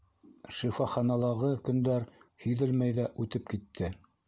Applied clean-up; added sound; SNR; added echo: none; none; none; none.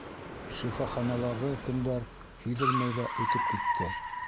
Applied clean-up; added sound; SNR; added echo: none; Car; 1 dB; none.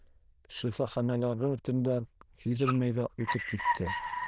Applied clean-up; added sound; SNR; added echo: neural diffusion model UNIVERSE++.